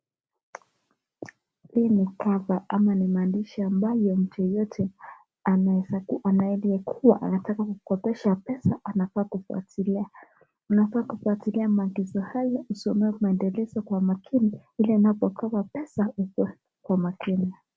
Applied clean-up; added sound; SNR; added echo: none; none; none; none.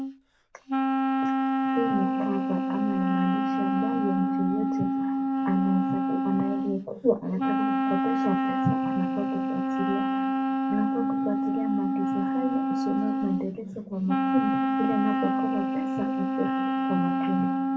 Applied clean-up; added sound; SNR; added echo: none; Wind instrument, woodwind instrument; -4 dB; reverberation time 1.3 s.